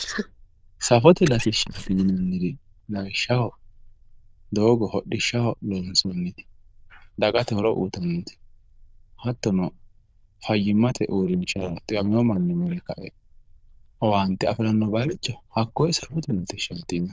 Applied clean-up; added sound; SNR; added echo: neural diffusion model UNIVERSE++.